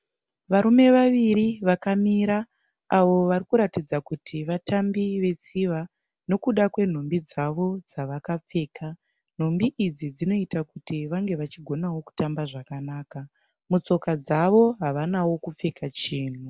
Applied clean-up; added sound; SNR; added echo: none; none; none; none.